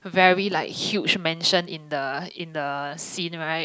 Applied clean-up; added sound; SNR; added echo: none; none; none; none.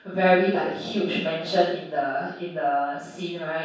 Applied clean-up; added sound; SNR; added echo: none; none; none; reverberation time 0.7 s.